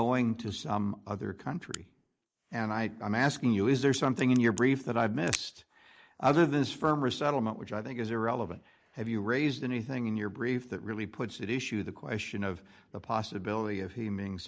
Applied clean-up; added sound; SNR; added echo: neural mask model Resemble Enhance denoiser.